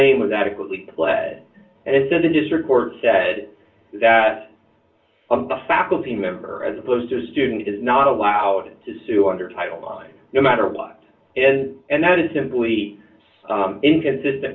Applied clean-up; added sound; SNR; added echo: none; none; none; reverberation time 0.3 s.